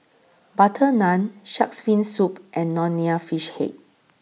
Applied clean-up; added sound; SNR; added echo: none; none; none; none.